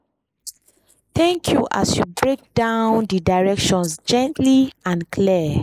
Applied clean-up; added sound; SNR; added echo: neural mask model Resemble Enhance denoiser.